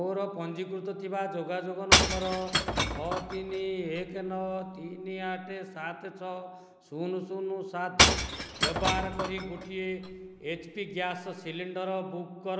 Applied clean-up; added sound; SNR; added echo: none; Shatter / Crushing; -4 dB; none.